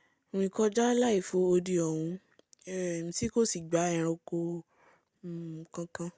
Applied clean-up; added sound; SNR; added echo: none; none; none; none.